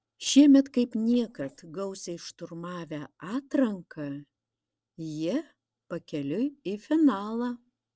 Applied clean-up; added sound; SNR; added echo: neural separator model SepFormer DNS4.